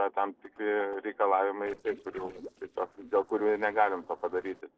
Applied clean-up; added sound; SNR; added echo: neural separator model SepFormer DNS4.